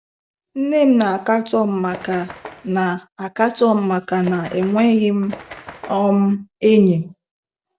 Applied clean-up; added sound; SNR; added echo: none; Bird; 17 dB; none.